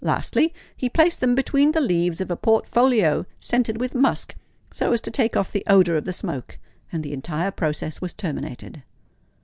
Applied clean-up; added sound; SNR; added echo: none; none; none; none.